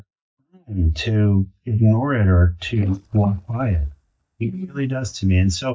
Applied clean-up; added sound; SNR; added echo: neural mask model DeepFilterNet 3.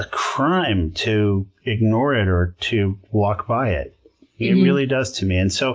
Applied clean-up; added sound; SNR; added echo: none; none; none; none.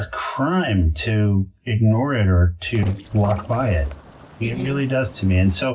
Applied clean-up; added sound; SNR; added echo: neural separator model SepFormer DNS4.